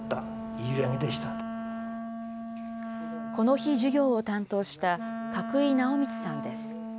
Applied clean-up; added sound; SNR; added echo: none; Wind instrument, woodwind instrument; 6 dB; none.